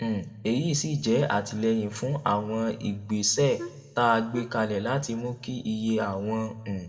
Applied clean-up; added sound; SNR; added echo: none; Wind instrument, woodwind instrument; 14 dB; reverberation time 1.3 s.